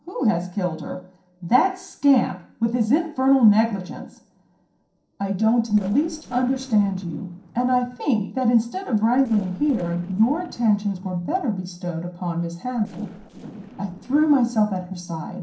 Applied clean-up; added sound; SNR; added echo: neural separator model SepFormer DNS4.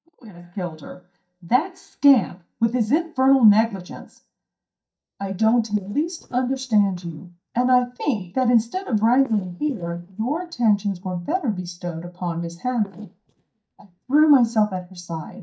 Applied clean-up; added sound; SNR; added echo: neural mask model DeepFilterNet 3.